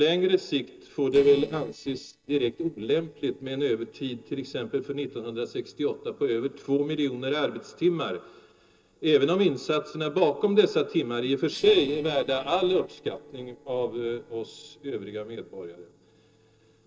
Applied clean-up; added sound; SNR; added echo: neural separator model SepFormer DNS4.